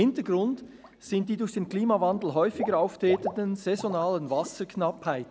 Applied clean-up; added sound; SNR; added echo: none; Water / Liquid; 14 dB; none.